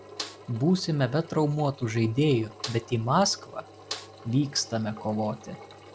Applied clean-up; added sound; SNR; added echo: none; Engine + Snare drum; 16 dB; none.